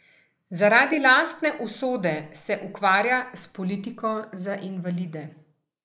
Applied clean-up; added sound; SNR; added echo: neural mask model Resemble Enhance denoiser.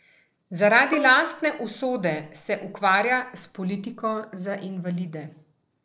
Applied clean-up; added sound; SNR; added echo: neural separator model SepFormer DNS4.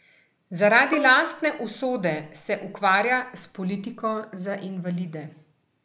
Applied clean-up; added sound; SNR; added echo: none; Bowed string instrument; 14 dB; none.